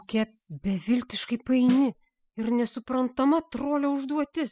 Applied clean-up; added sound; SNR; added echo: classical method spectral subtraction.